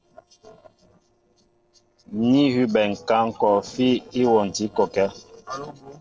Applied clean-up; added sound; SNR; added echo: neural separator model SepFormer DNS4.